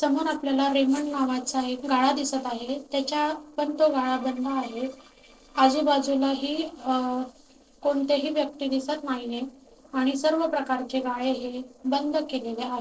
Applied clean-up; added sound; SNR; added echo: neural separator model SepFormer DNS4.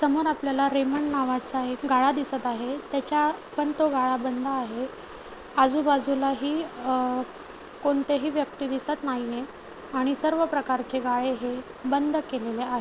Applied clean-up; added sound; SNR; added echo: none; none; none; none.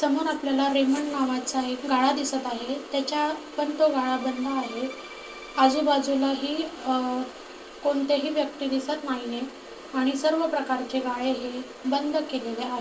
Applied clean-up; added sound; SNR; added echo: none; Bowed string instrument; 19 dB; reverberation time 0.3 s.